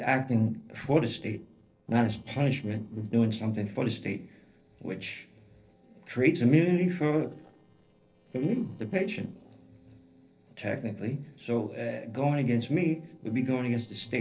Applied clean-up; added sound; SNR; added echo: neural separator model SepFormer DNS4.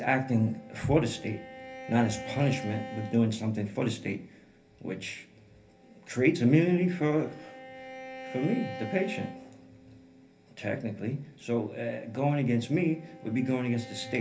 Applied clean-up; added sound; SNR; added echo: none; Bowed string instrument; 16 dB; reverberation time 0.3 s.